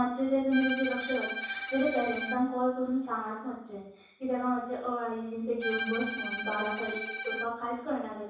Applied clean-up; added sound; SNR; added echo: none; Bowed string instrument; 6 dB; reverberation time 0.7 s.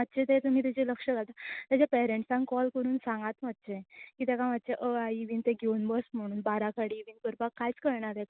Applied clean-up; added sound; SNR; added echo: none; none; none; none.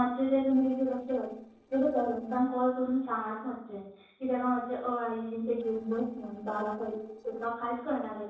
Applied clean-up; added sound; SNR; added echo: neural separator model SepFormer DNS4.